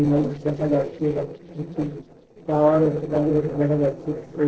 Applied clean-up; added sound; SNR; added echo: neural separator model SepFormer DNS4.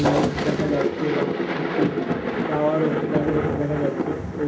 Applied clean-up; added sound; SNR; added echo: none; Thunder; 0 dB; reverberation time 0.3 s.